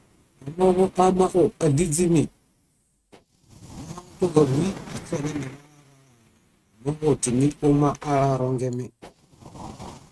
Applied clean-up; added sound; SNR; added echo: neural mask model RNNoise.